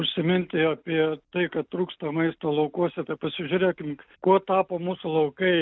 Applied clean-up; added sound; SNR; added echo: none; none; none; none.